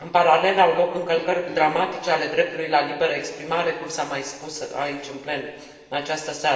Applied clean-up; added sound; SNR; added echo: none; Cough; 17 dB; reverberation time 1.4 s.